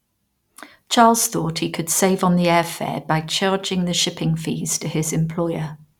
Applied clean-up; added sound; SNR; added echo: none; none; none; none.